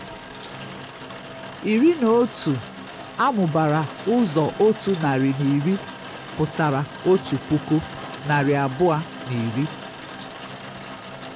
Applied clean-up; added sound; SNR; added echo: none; Rain; 13 dB; none.